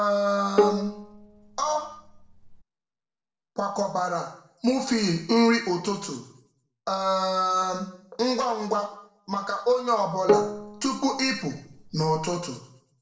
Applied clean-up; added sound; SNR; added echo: neural separator model SepFormer DNS4.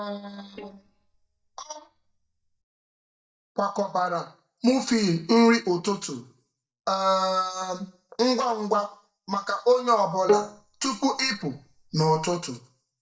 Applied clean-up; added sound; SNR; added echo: neural mask model DeepFilterNet 3.